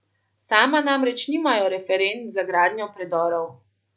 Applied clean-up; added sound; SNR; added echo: none; none; none; none.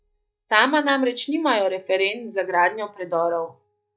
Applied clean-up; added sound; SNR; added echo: neural mask model DeepFilterNet 3.